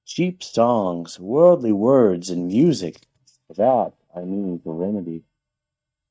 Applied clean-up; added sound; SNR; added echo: neural mask model DeepFilterNet 3.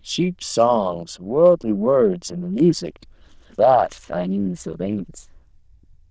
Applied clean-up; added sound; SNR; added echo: neural diffusion model UNIVERSE++.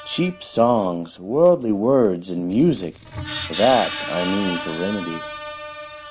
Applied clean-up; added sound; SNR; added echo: none; Screech; 10 dB; none.